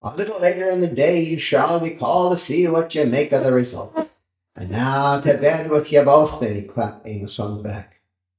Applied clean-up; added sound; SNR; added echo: neural mask model DeepFilterNet 3.